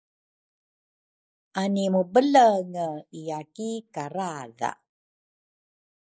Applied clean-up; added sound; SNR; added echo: neural mask model Resemble Enhance denoiser.